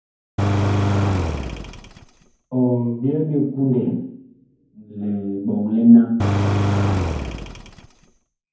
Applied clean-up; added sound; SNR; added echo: none; Engine; 0 dB; reverberation time 0.9 s.